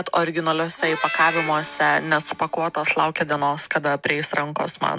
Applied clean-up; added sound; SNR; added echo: none; Harmonica; 11 dB; none.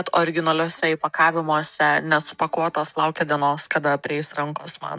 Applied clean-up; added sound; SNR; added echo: neural mask model DeepFilterNet 3.